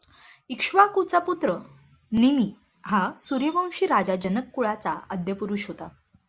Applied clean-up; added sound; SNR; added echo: none; none; none; none.